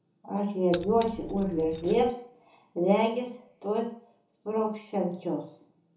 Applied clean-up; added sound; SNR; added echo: none; Keys jangling; 15 dB; reverberation time 0.8 s.